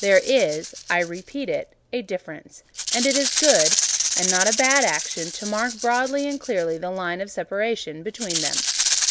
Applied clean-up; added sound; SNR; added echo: none; Rattle (instrument); 2 dB; none.